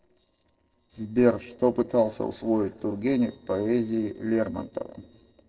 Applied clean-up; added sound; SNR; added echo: neural separator model SepFormer DNS4.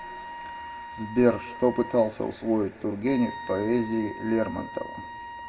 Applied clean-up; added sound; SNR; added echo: none; Wind instrument, woodwind instrument; 13 dB; reverberation time 0.2 s.